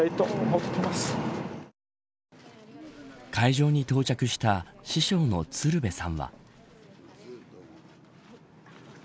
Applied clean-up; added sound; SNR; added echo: none; none; none; none.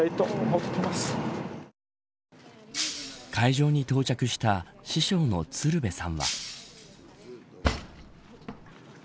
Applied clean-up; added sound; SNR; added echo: none; Cutlery, silverware / Drawer open or close + Shatter; 6 dB; none.